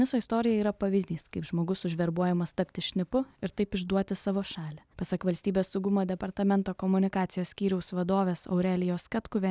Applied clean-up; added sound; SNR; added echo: none; none; none; none.